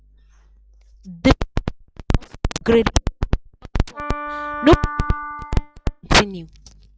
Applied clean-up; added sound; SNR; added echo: classical method log-MMSE.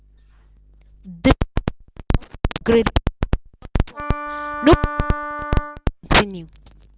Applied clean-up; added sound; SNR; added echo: none; Wind instrument, woodwind instrument; 8 dB; none.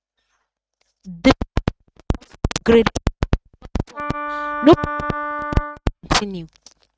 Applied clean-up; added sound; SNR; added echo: neural mask model RNNoise.